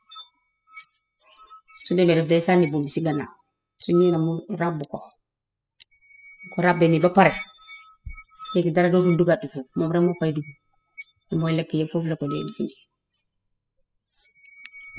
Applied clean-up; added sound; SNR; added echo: classical method spectral subtraction.